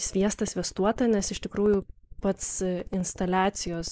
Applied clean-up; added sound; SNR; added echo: neural mask model Resemble Enhance denoiser.